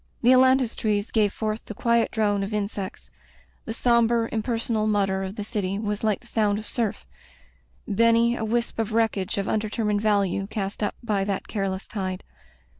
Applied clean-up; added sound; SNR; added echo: none; none; none; none.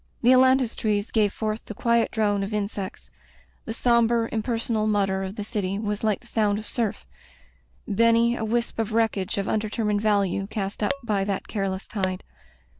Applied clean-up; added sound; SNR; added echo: none; Tap / Glass; 7 dB; none.